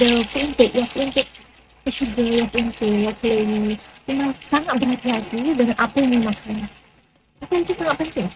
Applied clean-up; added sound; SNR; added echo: neural mask model RNNoise.